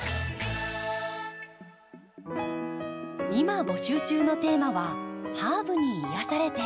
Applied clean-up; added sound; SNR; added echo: none; Bathtub (filling or washing); 19 dB; none.